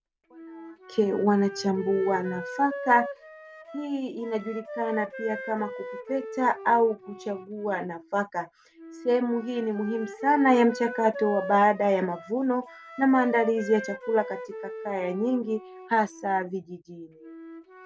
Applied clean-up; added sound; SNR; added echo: none; Wind instrument, woodwind instrument; 13 dB; none.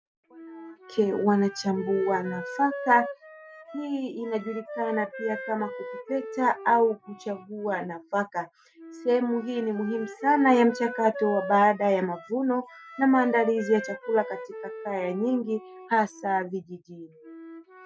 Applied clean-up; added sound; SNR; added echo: classical method Wiener filter.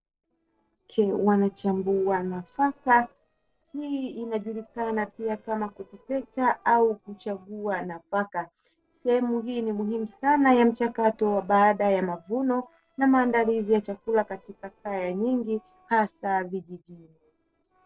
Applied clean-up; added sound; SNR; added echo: neural separator model SepFormer DNS4.